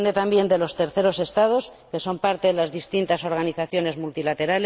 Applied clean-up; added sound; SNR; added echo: none; none; none; none.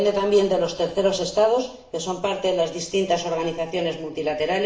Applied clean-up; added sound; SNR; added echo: none; none; none; reverberation time 0.6 s.